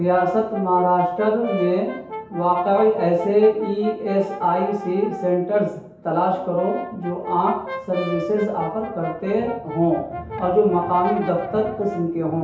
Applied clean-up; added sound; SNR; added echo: none; Brass instrument; 12 dB; reverberation time 0.8 s.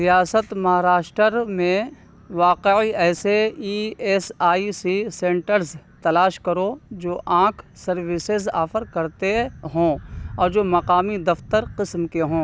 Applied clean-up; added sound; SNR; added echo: none; none; none; none.